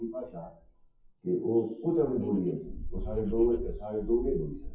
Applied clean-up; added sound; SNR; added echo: classical method WPE with log-MMSE.